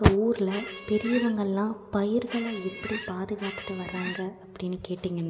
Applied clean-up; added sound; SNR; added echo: none; Squeak; 11 dB; none.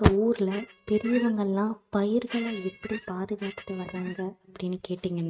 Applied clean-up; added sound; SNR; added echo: neural mask model RNNoise.